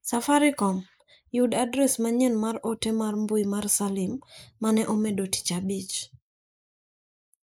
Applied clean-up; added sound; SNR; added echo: neural mask model Resemble Enhance denoiser.